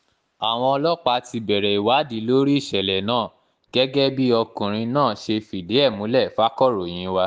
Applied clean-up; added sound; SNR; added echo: none; none; none; none.